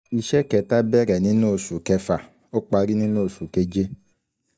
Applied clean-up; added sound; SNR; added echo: neural mask model DeepFilterNet 3.